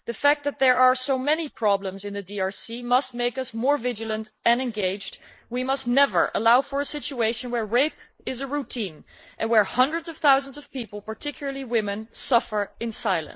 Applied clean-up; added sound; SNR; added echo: neural mask model Resemble Enhance denoiser.